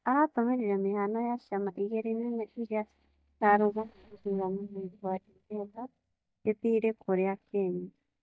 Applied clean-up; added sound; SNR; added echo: neural mask model DeepFilterNet 3.